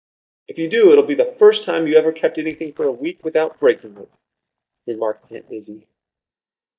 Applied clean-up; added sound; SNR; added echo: neural mask model DeepFilterNet 3.